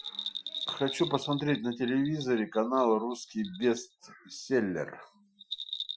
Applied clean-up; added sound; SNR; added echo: classical method Wiener filter.